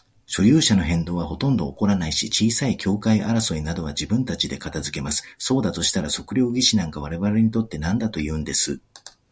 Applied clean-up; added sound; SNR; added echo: none; none; none; none.